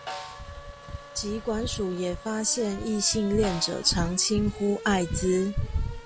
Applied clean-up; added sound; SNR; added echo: none; Race car, auto racing / Accelerating, revving, vroom + Snare drum; 15 dB; none.